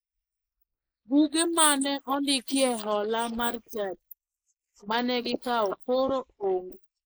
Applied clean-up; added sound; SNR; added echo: neural mask model Resemble Enhance denoiser.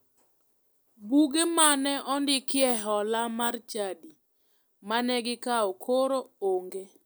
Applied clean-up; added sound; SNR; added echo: none; none; none; none.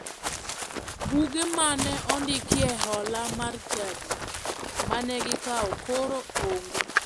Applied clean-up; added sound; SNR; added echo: none; Run; 1 dB; none.